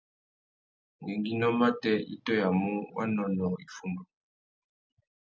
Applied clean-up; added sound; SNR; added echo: none; none; none; none.